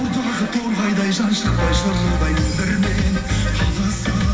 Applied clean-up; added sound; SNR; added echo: none; Wind instrument, woodwind instrument; 11 dB; reverberation time 2.5 s.